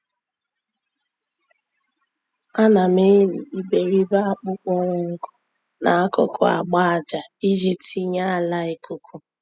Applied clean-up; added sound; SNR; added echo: classical method spectral subtraction.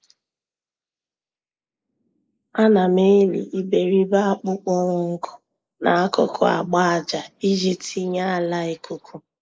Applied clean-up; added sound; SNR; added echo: neural mask model Resemble Enhance denoiser.